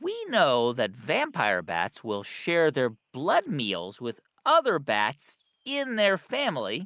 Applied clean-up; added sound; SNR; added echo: none; none; none; none.